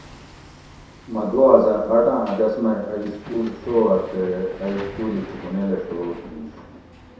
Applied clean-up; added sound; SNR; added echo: none; Hammer; 18 dB; reverberation time 0.7 s.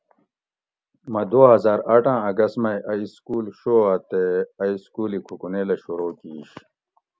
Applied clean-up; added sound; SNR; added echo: none; none; none; none.